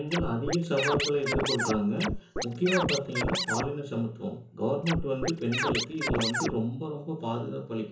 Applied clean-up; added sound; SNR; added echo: none; Scratching (performance technique); 1 dB; reverberation time 0.6 s.